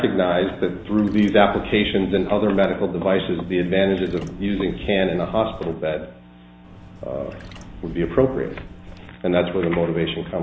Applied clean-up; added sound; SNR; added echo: none; Trickle, dribble / Chirp, tweet; 17 dB; none.